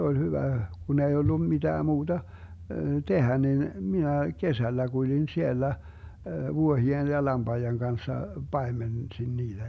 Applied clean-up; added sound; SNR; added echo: none; none; none; none.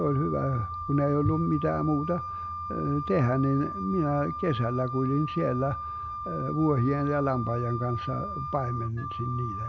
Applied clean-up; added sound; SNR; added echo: none; Wind instrument, woodwind instrument; 8 dB; none.